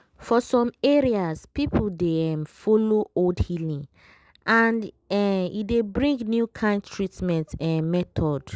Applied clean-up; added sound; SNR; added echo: none; none; none; none.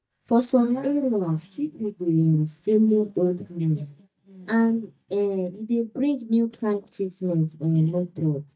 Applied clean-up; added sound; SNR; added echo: neural mask model DeepFilterNet 3.